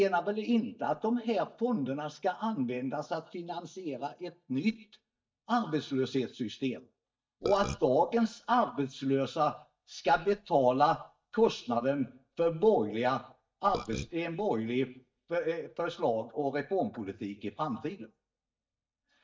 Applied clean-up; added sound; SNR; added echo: neural mask model DeepFilterNet 3.